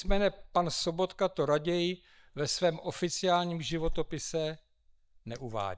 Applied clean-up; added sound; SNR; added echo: neural mask model DeepFilterNet 3.